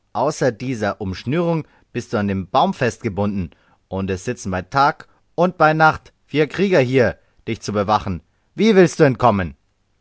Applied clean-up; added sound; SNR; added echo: none; none; none; none.